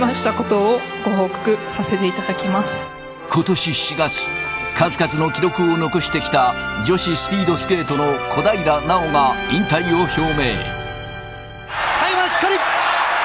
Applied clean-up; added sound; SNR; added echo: none; none; none; none.